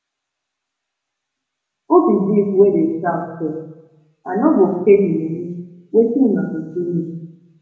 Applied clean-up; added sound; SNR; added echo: none; none; none; reverberation time 0.9 s.